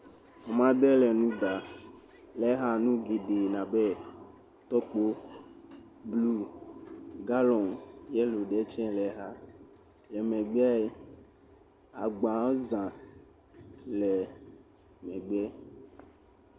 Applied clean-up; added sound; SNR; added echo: none; none; none; none.